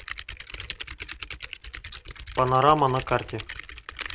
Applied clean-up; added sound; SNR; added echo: none; Typing; 11 dB; none.